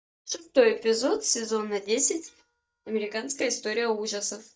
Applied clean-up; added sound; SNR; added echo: neural mask model DeepFilterNet 3.